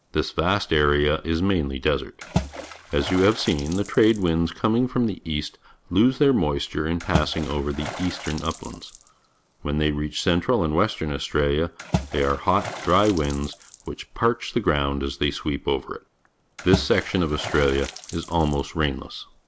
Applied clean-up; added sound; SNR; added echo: none; Water / Splash, splatter; 12 dB; none.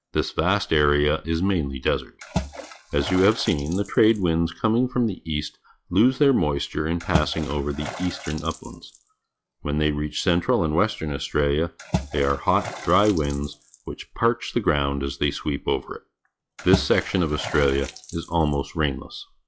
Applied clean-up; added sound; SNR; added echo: classical method log-MMSE.